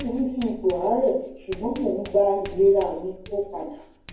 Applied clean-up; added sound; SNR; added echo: none; Writing; 18 dB; reverberation time 0.9 s.